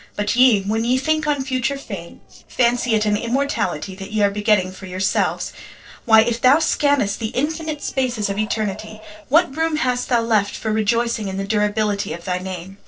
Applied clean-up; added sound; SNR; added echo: neural separator model SepFormer DNS4.